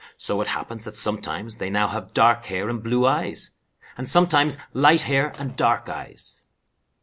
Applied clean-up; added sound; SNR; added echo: none; none; none; none.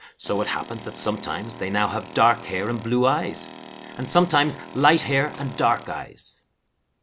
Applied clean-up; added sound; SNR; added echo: none; Tools; 16 dB; none.